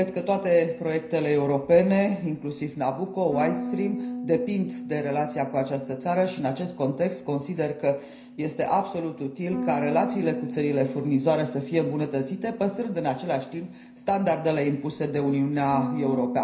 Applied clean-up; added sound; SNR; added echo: none; Bass guitar; 10 dB; reverberation time 0.5 s.